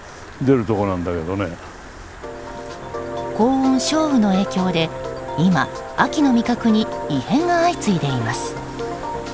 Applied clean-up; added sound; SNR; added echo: none; Stream; 17 dB; none.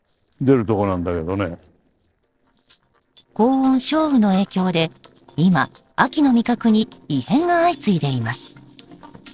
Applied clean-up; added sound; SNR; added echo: neural separator model SepFormer DNS4.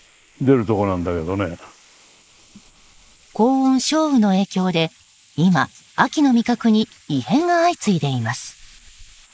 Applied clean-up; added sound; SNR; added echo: neural mask model Resemble Enhance denoiser.